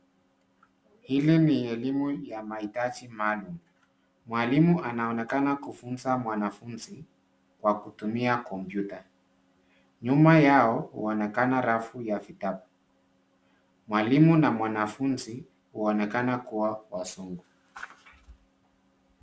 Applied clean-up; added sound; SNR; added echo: none; none; none; none.